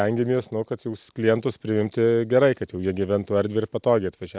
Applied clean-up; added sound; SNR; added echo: none; none; none; none.